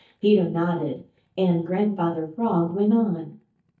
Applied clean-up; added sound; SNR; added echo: neural mask model DeepFilterNet 3.